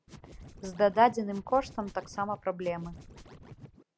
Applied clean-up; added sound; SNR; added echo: none; Scratching (performance technique); 18 dB; none.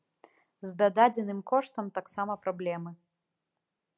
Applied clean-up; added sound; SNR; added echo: none; none; none; none.